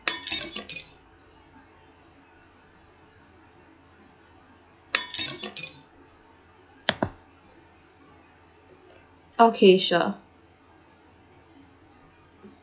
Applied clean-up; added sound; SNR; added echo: classical method log-MMSE.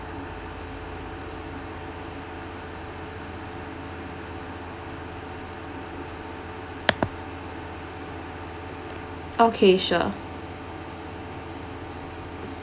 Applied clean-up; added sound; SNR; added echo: none; none; none; none.